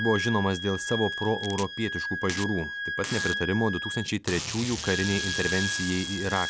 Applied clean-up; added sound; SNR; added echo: none; Wind instrument, woodwind instrument + Packing tape, duct tape; 4 dB; none.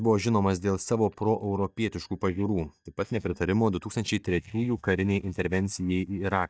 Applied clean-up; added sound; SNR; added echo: neural mask model DeepFilterNet 3.